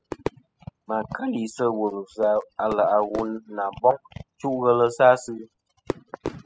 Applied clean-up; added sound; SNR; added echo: classical method spectral subtraction.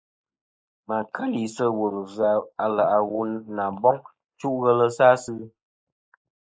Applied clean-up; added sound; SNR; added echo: neural mask model Resemble Enhance denoiser.